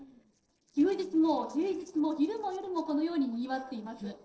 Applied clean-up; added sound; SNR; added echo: neural separator model SepFormer DNS4.